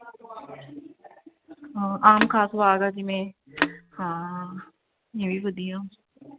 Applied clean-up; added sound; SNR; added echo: none; Telephone; 6 dB; none.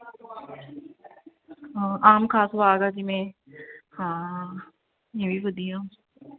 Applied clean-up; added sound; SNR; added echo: none; none; none; none.